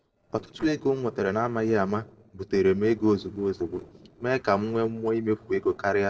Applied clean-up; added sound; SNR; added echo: neural separator model SepFormer DNS4.